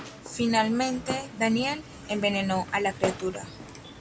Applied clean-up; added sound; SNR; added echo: none; Walk, footsteps; 12 dB; none.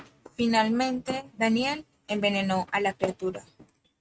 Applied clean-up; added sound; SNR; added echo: neural mask model RNNoise.